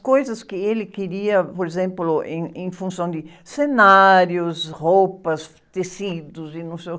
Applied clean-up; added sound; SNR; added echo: none; none; none; none.